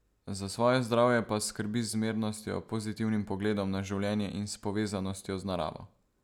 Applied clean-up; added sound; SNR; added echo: none; none; none; none.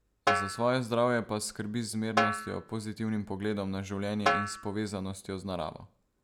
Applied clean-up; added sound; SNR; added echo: none; Snare drum; 2 dB; none.